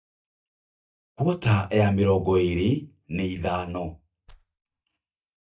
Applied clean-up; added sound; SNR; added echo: neural mask model DeepFilterNet 3.